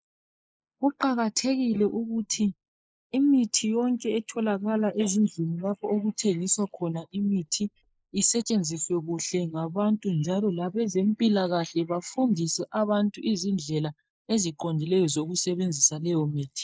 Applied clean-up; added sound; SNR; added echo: neural mask model Resemble Enhance denoiser.